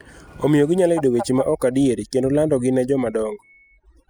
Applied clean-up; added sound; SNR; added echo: classical method spectral subtraction.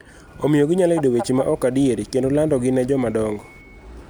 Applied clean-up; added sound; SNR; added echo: none; Fowl; 18 dB; none.